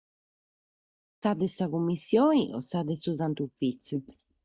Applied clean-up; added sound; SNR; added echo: neural mask model DeepFilterNet 3.